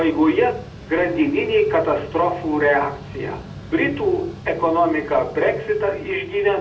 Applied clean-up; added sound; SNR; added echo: none; Mechanical fan; 16 dB; reverberation time 0.3 s.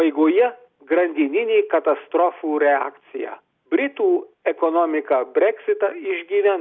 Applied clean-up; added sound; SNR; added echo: none; none; none; none.